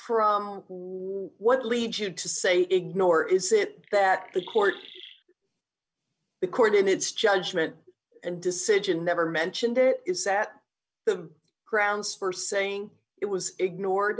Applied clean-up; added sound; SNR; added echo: none; Chirp, tweet; 20 dB; none.